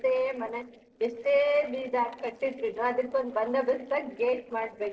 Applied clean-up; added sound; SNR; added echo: neural separator model SepFormer DNS4.